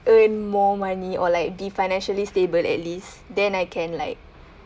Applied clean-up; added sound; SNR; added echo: none; none; none; none.